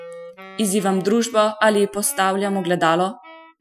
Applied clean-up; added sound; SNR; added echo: classical method Wiener filter.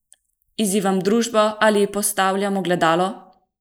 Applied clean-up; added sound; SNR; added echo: neural mask model Resemble Enhance denoiser.